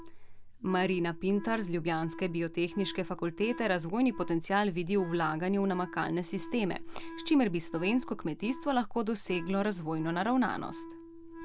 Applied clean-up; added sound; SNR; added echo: none; Wind instrument, woodwind instrument; 16 dB; none.